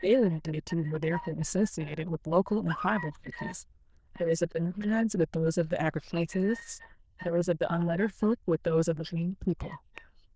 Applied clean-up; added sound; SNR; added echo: neural diffusion model UNIVERSE++.